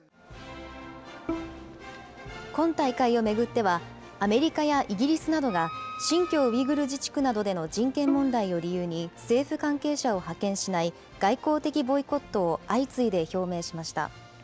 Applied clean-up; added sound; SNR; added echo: none; Bowed string instrument + Wind instrument, woodwind instrument; 13 dB; none.